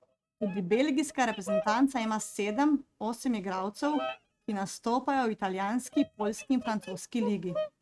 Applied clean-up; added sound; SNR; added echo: neural mask model RNNoise.